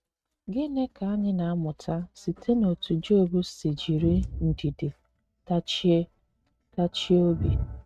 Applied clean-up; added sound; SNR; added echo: neural mask model RNNoise.